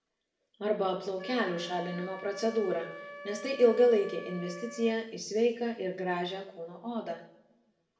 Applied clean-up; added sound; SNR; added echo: none; Wind instrument, woodwind instrument; 17 dB; reverberation time 0.7 s.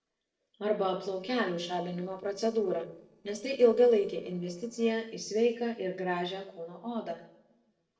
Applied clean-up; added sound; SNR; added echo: neural separator model SepFormer DNS4.